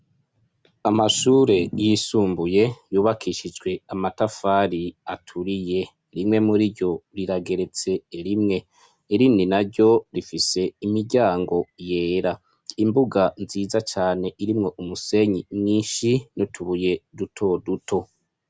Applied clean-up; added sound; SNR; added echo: none; none; none; none.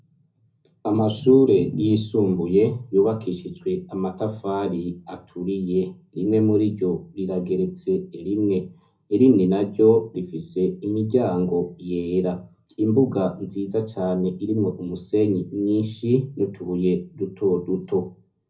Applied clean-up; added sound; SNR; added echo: none; none; none; reverberation time 0.4 s.